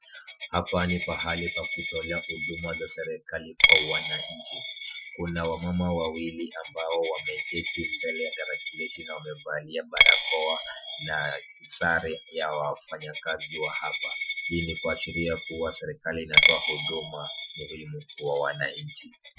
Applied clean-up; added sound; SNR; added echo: classical method Wiener filter.